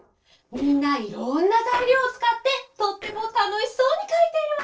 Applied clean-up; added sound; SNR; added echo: neural separator model SepFormer DNS4.